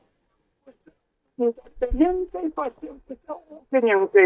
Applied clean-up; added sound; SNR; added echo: neural mask model DeepFilterNet 3.